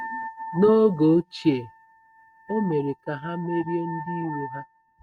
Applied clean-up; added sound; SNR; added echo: neural mask model RNNoise.